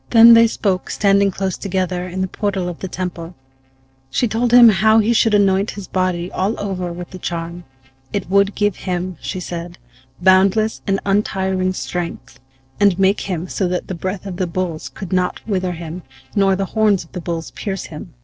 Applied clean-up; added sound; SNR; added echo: neural separator model SepFormer DNS4.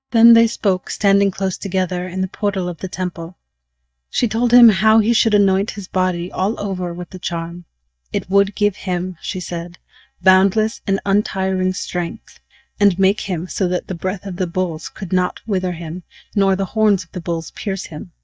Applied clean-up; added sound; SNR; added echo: neural mask model DeepFilterNet 3.